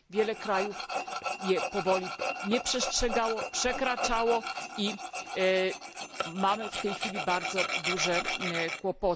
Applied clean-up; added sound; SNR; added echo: none; Tools; 4 dB; none.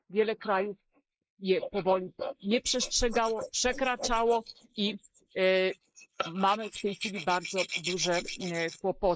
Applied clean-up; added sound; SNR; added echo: neural mask model Resemble Enhance denoiser.